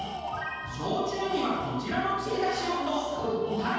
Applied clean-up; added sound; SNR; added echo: none; Tools; 11 dB; reverberation time 1.2 s.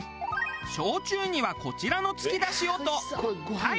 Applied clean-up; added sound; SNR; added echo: none; none; none; none.